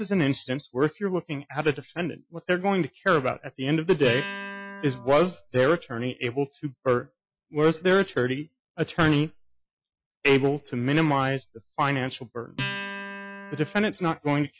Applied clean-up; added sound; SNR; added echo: classical method Wiener filter.